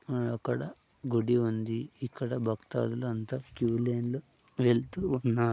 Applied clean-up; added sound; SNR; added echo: none; none; none; none.